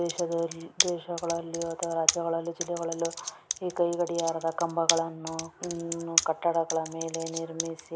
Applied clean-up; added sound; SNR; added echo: none; Computer keyboard; 4 dB; none.